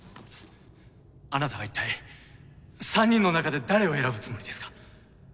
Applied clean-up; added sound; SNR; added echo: none; none; none; none.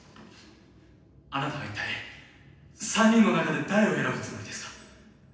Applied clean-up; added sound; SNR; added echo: none; none; none; reverberation time 0.9 s.